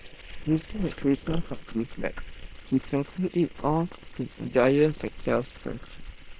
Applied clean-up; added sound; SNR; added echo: neural separator model SepFormer WHAM!.